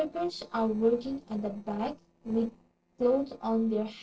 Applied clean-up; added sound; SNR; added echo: neural separator model SepFormer DNS4.